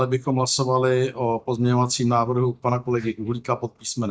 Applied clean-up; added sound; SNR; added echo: neural mask model DeepFilterNet 3.